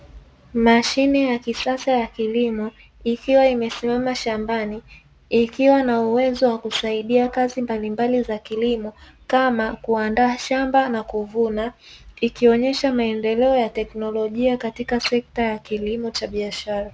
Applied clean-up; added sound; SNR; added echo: none; none; none; none.